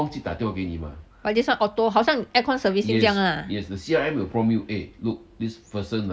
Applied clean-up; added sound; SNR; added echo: none; none; none; none.